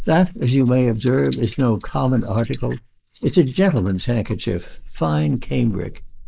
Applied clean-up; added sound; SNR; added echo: neural mask model Resemble Enhance denoiser.